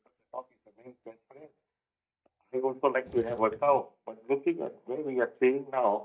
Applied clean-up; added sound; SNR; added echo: neural mask model DeepFilterNet 3.